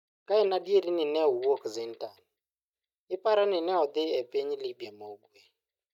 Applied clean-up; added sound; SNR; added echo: neural mask model DeepFilterNet 3.